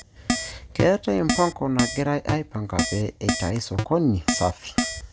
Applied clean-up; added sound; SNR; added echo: none; Keyboard (musical); 4 dB; none.